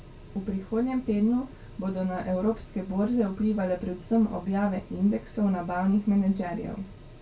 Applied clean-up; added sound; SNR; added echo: none; Mechanical fan; 18 dB; reverberation time 0.2 s.